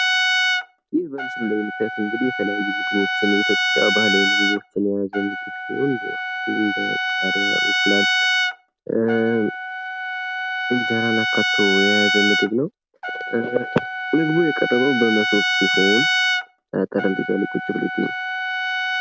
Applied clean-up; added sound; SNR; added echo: none; Trumpet; -1 dB; none.